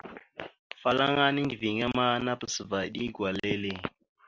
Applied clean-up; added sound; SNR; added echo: none; none; none; none.